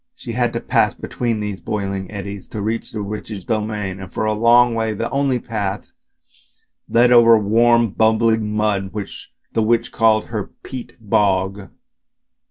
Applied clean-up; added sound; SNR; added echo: none; none; none; none.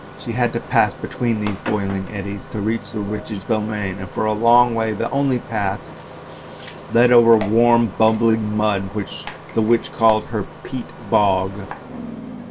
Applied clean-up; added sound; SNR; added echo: none; Engine starting + Engine; 14 dB; none.